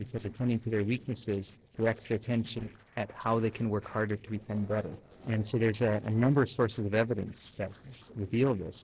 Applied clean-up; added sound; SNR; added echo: neural separator model SepFormer DNS4.